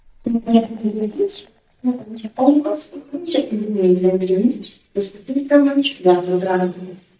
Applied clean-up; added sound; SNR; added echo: neural mask model DeepFilterNet 3.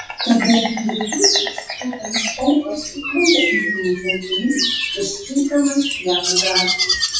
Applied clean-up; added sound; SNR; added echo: classical method WPE with log-MMSE.